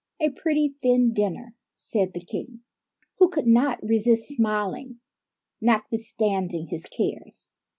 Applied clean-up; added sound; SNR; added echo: none; none; none; none.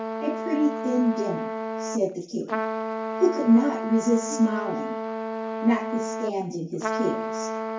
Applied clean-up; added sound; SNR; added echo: none; Trumpet; 4 dB; reverberation time 0.3 s.